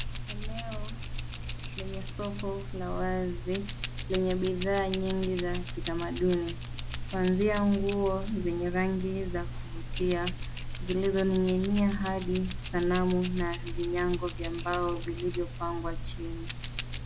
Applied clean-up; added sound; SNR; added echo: none; Keys jangling; -2 dB; none.